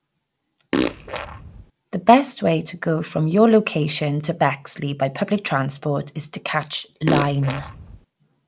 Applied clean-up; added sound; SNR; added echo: none; Fart; 4 dB; none.